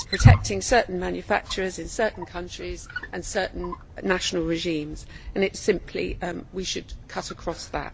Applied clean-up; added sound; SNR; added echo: none; Wild animals; 0 dB; none.